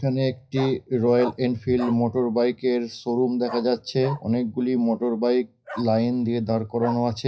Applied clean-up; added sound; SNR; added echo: classical method WPE with log-MMSE.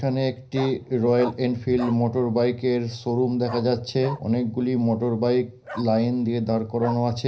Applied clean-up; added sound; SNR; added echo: none; Bark; 18 dB; reverberation time 0.5 s.